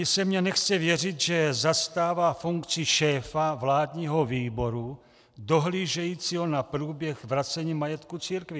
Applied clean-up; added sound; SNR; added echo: none; none; none; none.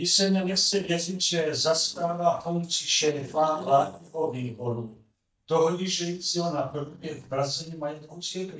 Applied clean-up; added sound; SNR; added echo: neural mask model DeepFilterNet 3.